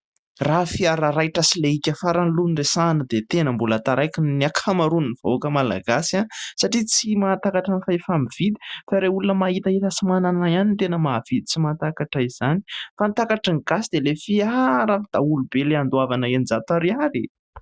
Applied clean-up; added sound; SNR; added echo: none; none; none; none.